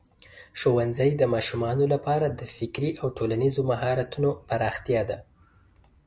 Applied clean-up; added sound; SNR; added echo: none; none; none; none.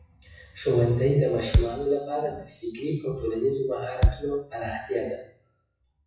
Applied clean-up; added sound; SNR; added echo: classical method WPE with log-MMSE.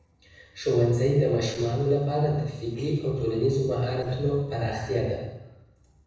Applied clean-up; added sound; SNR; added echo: neural separator model SepFormer DNS4.